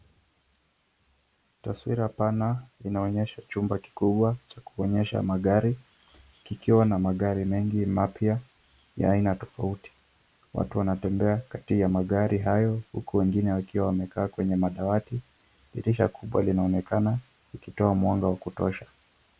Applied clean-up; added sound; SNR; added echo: none; none; none; none.